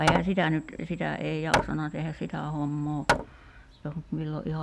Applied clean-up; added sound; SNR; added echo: none; Hammer; 2 dB; none.